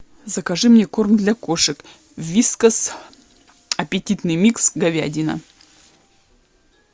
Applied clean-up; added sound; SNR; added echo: none; none; none; none.